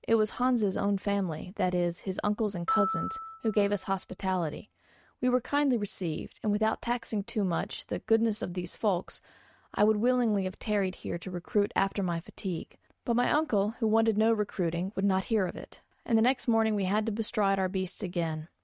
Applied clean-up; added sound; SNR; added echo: neural mask model RNNoise.